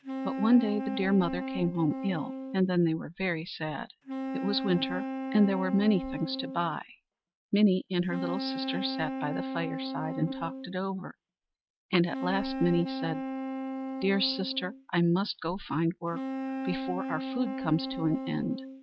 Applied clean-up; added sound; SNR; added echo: neural mask model RNNoise.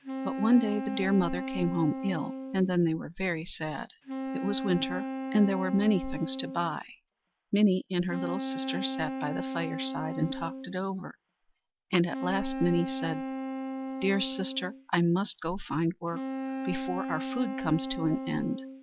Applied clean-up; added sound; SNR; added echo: none; Wind instrument, woodwind instrument; 6 dB; none.